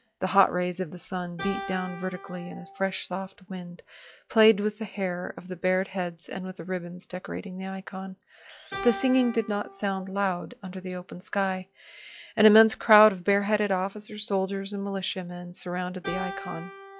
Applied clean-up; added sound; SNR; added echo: classical method log-MMSE.